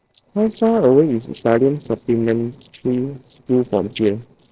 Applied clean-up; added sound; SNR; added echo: neural separator model SepFormer DNS4.